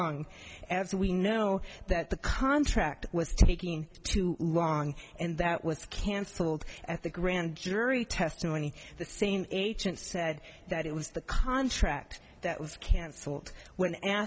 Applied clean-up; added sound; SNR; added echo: none; none; none; none.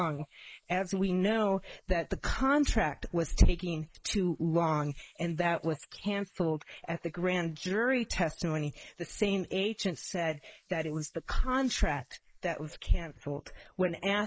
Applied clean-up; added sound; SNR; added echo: neural mask model Resemble Enhance denoiser.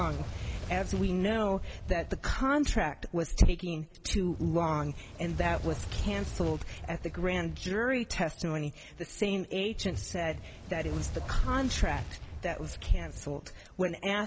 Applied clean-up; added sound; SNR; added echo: none; Fire; 9 dB; none.